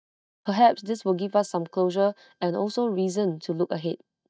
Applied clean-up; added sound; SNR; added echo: neural mask model DeepFilterNet 3.